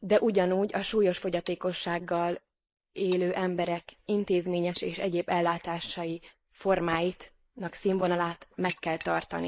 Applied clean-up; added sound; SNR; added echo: neural mask model Resemble Enhance denoiser.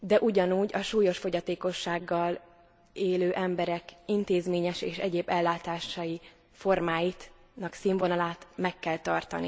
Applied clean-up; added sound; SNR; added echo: none; none; none; none.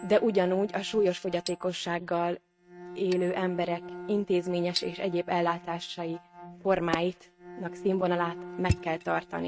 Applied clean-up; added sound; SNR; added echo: neural mask model RNNoise.